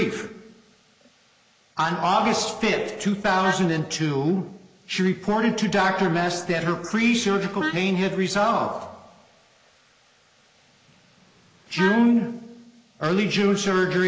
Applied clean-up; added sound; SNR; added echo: neural mask model Resemble Enhance denoiser.